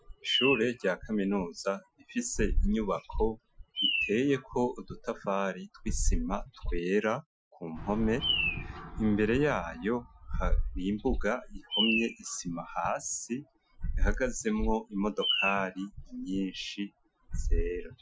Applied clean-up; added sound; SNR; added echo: classical method Wiener filter.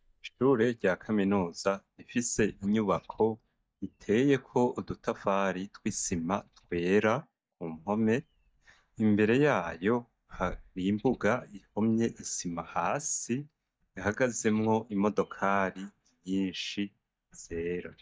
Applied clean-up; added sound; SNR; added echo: neural mask model DeepFilterNet 3.